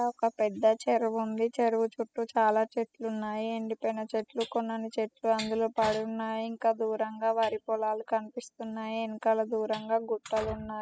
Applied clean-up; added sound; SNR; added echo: classical method spectral subtraction.